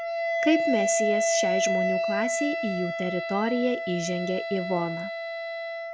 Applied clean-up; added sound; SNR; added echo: none; Wind instrument, woodwind instrument; -1 dB; none.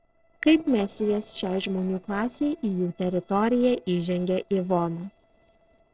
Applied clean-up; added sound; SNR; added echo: neural separator model SepFormer DNS4.